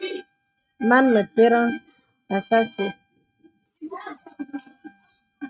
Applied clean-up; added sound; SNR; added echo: neural mask model RNNoise.